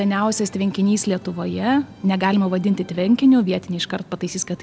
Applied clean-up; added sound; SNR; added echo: none; none; none; none.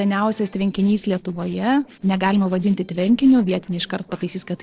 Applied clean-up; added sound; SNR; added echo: neural separator model SepFormer DNS4.